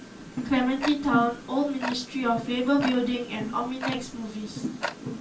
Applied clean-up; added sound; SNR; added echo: none; Tick-tock; 7 dB; reverberation time 0.2 s.